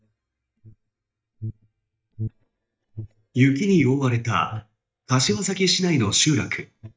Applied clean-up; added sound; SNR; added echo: neural mask model DeepFilterNet 3.